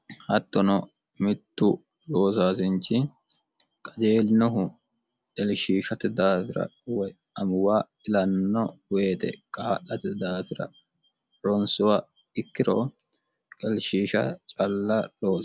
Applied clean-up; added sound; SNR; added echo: none; none; none; none.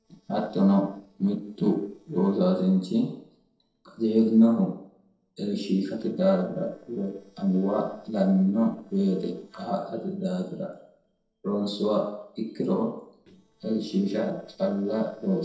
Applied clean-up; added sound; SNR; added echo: neural separator model SepFormer DNS4.